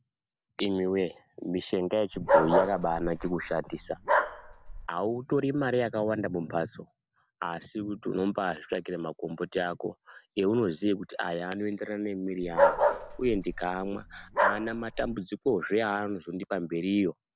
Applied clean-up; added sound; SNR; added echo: none; Bark; -2 dB; none.